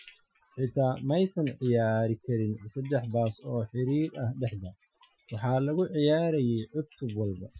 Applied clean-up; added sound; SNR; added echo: classical method Wiener filter.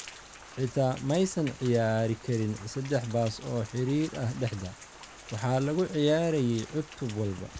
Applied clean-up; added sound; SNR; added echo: none; Rain; 18 dB; none.